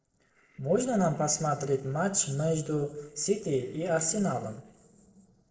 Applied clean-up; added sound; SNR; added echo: neural separator model SepFormer DNS4.